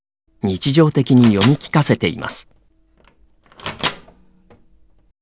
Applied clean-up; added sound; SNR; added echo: none; Microwave oven; 13 dB; none.